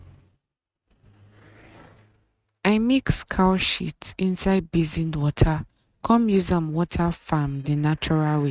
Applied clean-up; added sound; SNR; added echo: neural mask model RNNoise.